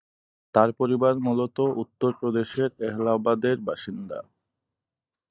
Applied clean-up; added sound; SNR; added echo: neural mask model DeepFilterNet 3.